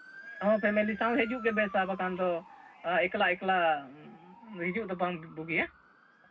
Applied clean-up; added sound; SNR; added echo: none; Motor vehicle (road) / Siren; 19 dB; reverberation time 0.4 s.